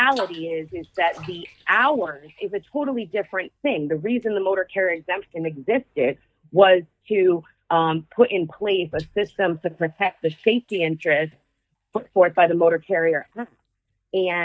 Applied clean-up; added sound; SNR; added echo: neural mask model DeepFilterNet 3.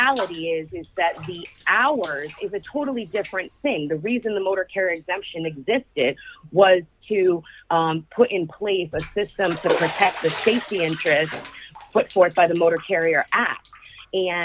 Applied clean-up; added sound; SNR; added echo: none; Bathtub (filling or washing); 14 dB; none.